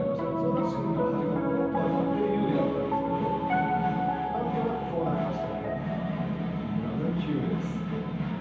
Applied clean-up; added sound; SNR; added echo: none; Piano; 0 dB; reverberation time 0.8 s.